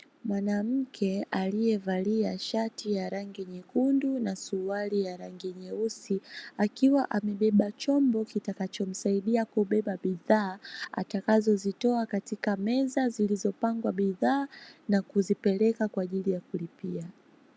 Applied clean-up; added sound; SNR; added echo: none; none; none; none.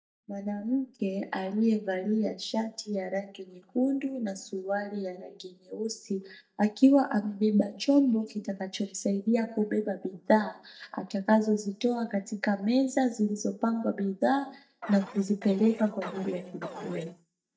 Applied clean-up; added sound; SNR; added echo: neural mask model DeepFilterNet 3.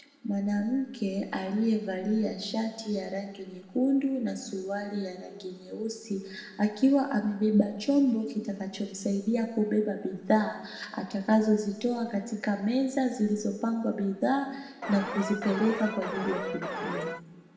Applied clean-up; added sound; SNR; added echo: none; Alarm; 6 dB; reverberation time 1.1 s.